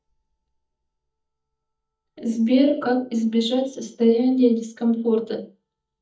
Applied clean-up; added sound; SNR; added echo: neural mask model DeepFilterNet 3.